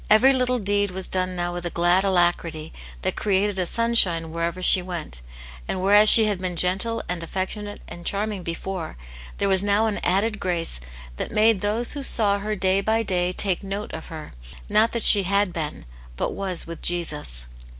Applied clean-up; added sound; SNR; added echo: none; none; none; none.